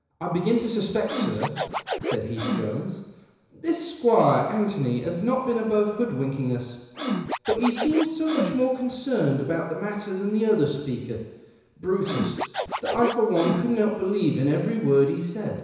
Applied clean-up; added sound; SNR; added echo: none; Scratching (performance technique); 6 dB; reverberation time 1.0 s.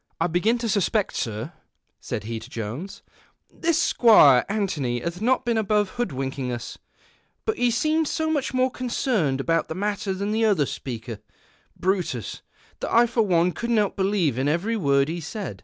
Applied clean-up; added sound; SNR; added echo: none; none; none; none.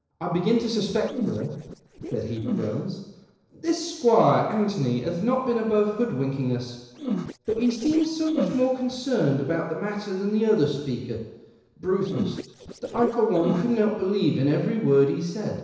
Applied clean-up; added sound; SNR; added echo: neural separator model SepFormer DNS4.